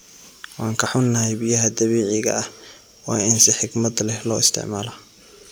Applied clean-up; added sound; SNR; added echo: none; none; none; none.